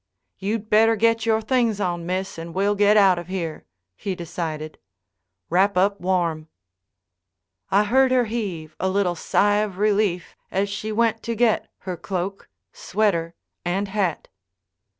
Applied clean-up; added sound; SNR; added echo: none; none; none; none.